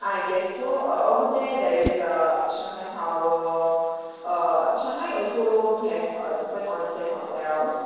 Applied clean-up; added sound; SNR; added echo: neural separator model SepFormer DNS4.